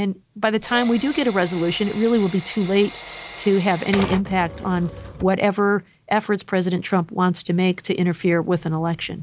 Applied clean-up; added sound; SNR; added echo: none; Typewriter + Drill; 13 dB; none.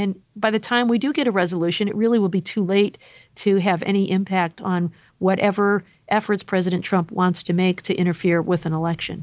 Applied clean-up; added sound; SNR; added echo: none; none; none; none.